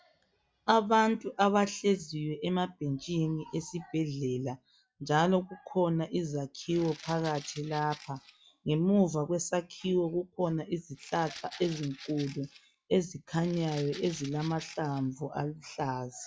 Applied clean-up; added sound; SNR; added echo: classical method log-MMSE.